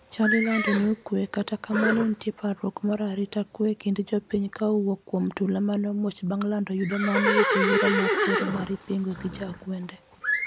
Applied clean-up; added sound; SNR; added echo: none; Livestock, farm animals, working animals; 4 dB; none.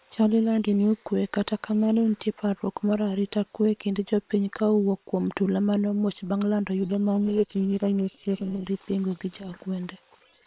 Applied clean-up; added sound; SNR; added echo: neural separator model SepFormer WHAM!.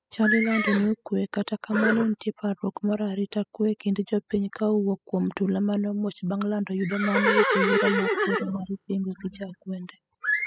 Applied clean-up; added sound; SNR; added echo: classical method spectral subtraction.